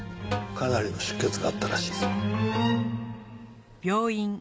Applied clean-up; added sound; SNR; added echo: none; Snare drum; 13 dB; none.